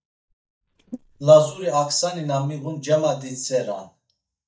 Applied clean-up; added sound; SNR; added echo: neural mask model DeepFilterNet 3.